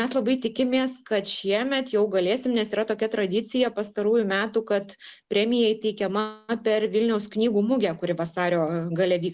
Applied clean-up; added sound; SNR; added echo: none; none; none; none.